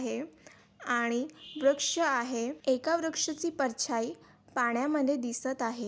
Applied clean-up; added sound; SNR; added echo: none; none; none; none.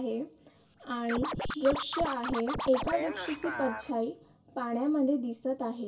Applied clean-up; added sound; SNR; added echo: none; Scratching (performance technique); 5 dB; reverberation time 0.2 s.